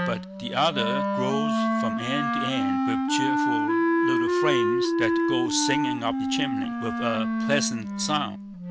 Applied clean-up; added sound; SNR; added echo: none; Wind instrument, woodwind instrument; -5 dB; none.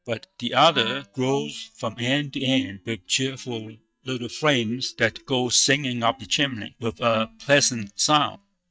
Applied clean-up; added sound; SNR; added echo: neural mask model DeepFilterNet 3.